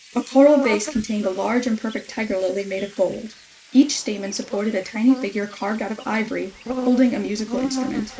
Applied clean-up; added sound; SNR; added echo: neural mask model Resemble Enhance denoiser.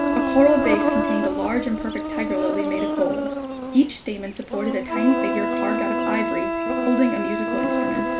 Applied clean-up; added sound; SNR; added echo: none; Wind instrument, woodwind instrument + Insect; 0 dB; none.